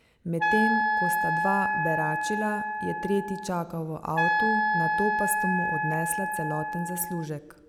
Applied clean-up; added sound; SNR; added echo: none; Wind instrument, woodwind instrument; -3 dB; none.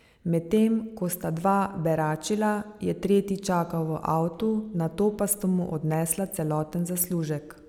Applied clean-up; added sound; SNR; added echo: none; none; none; none.